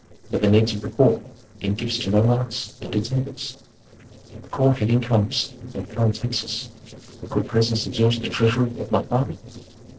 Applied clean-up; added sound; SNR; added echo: neural separator model SepFormer DNS4.